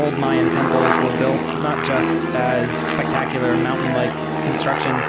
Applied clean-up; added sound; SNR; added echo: none; Aircraft + Accordion; -3 dB; none.